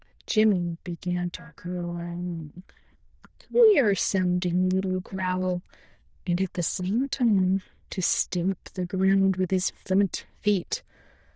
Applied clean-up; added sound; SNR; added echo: neural diffusion model UNIVERSE++.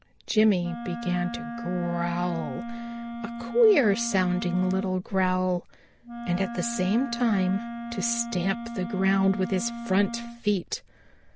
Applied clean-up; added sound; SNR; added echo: none; Wind instrument, woodwind instrument; 9 dB; none.